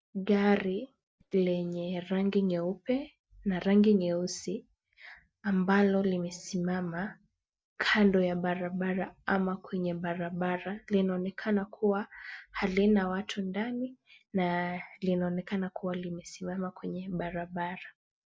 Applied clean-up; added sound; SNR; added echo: neural mask model DeepFilterNet 3.